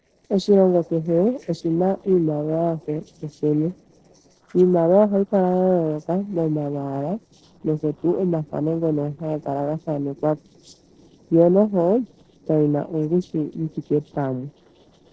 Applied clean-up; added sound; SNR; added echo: neural separator model SepFormer DNS4.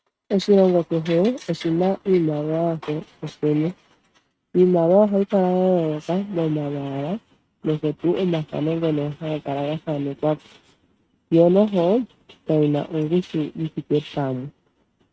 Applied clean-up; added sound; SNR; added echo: neural mask model RNNoise.